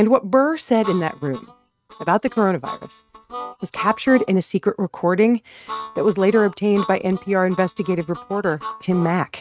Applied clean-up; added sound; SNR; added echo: neural mask model RNNoise.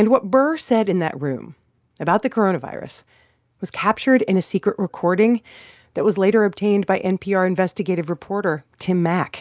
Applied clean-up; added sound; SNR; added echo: none; none; none; none.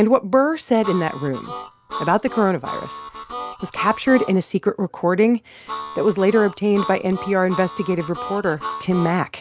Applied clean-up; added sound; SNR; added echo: none; Harmonica; 12 dB; none.